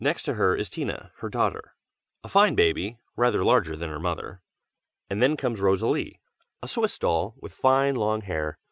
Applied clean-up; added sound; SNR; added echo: none; none; none; none.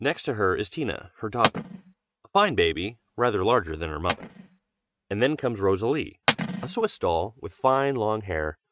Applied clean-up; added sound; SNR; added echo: neural mask model RNNoise.